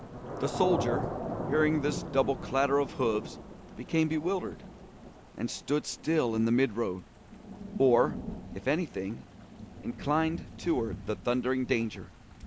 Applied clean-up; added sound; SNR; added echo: none; Thunder / Rain; 9 dB; none.